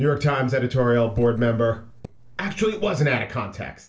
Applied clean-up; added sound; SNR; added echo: neural separator model SepFormer DNS4.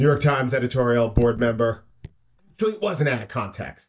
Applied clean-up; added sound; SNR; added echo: neural mask model DeepFilterNet 3.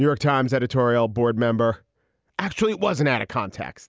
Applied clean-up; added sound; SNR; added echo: none; none; none; none.